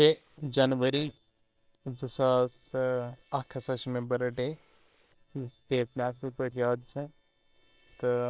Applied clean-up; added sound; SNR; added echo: neural separator model SepFormer WHAM!.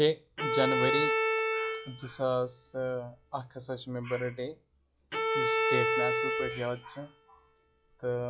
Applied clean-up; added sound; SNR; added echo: classical method log-MMSE.